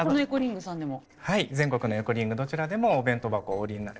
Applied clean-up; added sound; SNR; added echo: neural separator model SepFormer DNS4.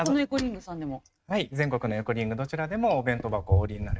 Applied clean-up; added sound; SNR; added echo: neural mask model RNNoise.